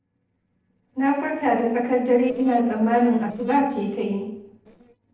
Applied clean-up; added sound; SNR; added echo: neural separator model SepFormer DNS4.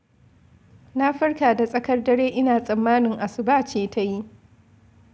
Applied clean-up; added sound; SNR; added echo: none; none; none; none.